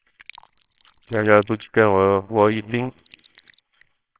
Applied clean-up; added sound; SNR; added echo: neural separator model SepFormer WHAMR!.